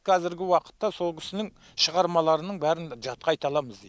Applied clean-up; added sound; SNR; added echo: none; none; none; none.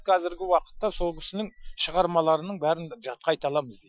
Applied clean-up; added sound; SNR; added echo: classical method Wiener filter.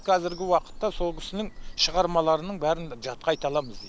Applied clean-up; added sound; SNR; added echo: none; Bird vocalization, bird call, bird song; 12 dB; none.